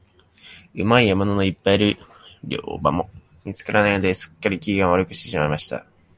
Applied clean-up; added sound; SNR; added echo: none; none; none; none.